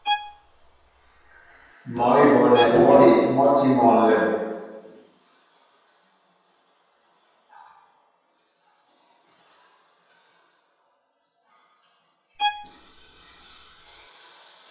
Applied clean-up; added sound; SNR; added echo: none; Bowed string instrument; 9 dB; reverberation time 1.2 s.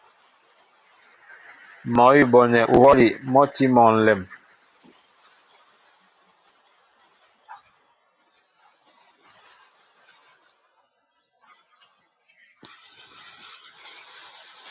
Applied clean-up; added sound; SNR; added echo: none; none; none; none.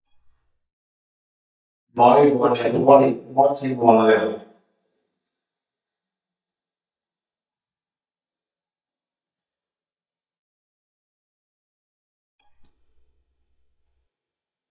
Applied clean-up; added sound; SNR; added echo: neural mask model DeepFilterNet 3.